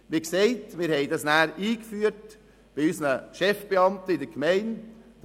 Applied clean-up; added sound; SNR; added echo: none; none; none; none.